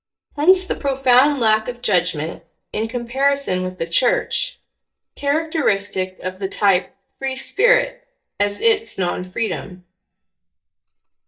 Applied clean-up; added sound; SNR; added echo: neural mask model DeepFilterNet 3.